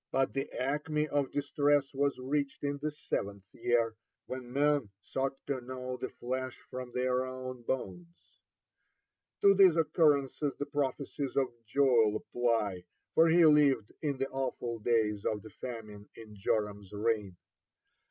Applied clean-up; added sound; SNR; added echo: none; none; none; none.